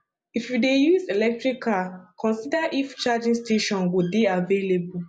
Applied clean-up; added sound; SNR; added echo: none; none; none; none.